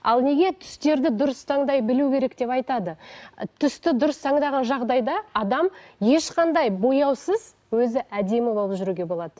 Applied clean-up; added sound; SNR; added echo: none; none; none; none.